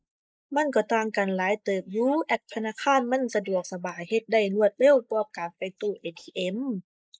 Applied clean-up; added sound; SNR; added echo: neural mask model Resemble Enhance denoiser.